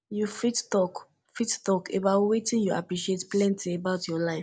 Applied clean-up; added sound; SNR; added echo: none; none; none; none.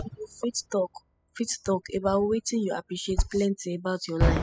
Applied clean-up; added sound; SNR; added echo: classical method spectral subtraction.